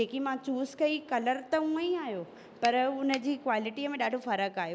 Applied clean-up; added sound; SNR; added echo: none; Finger snapping; 12 dB; none.